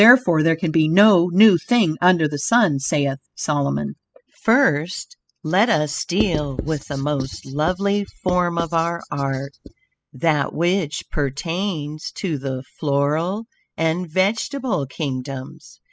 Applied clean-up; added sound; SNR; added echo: classical method spectral subtraction.